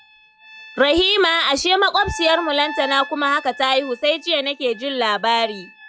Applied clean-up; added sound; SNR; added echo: classical method log-MMSE.